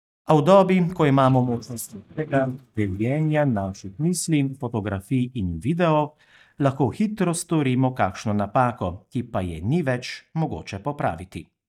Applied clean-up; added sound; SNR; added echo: neural mask model DeepFilterNet 3.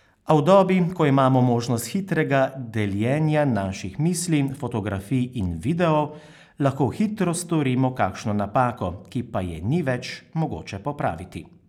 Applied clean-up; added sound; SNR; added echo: none; none; none; none.